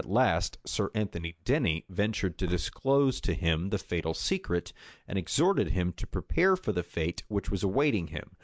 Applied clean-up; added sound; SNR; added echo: neural mask model Resemble Enhance denoiser.